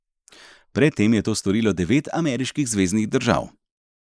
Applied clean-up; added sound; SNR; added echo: neural mask model Resemble Enhance denoiser.